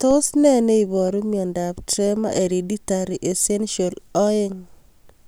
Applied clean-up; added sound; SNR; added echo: none; none; none; none.